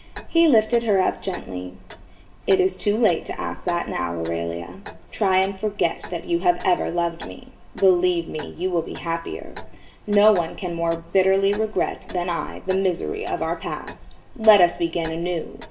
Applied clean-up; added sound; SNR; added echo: none; Clock; 16 dB; reverberation time 0.9 s.